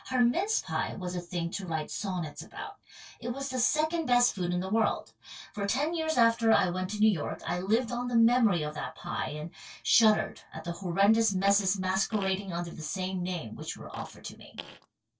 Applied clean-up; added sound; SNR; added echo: neural separator model SepFormer DNS4.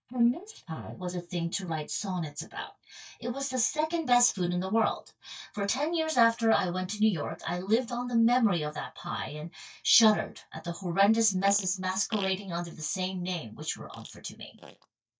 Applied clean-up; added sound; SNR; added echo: neural mask model DeepFilterNet 3.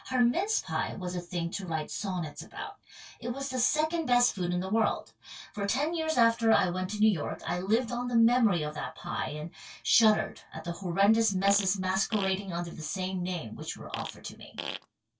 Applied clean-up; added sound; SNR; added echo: none; Fart; 12 dB; reverberation time 0.1 s.